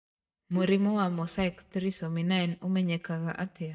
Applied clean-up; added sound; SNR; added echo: neural mask model DeepFilterNet 3.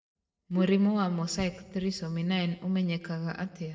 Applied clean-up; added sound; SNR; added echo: neural separator model SepFormer DNS4.